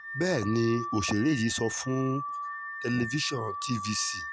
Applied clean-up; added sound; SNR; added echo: none; Alarm / Car; 7 dB; none.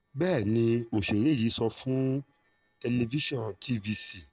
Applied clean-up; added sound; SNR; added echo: neural separator model SepFormer DNS4.